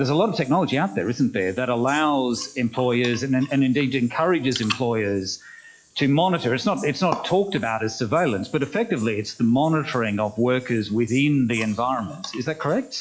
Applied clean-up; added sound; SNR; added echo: classical method log-MMSE.